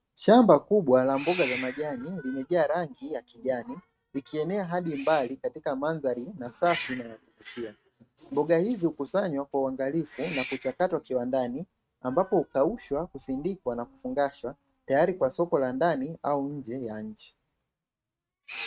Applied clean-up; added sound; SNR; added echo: neural mask model RNNoise.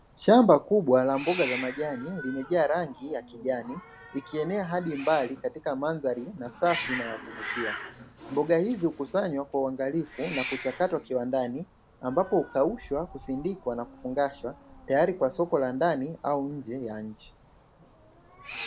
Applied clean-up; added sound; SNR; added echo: none; Hiss; 14 dB; none.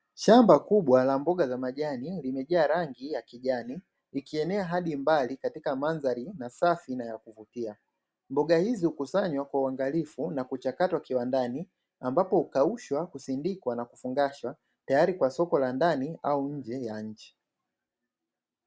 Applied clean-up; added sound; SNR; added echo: none; none; none; none.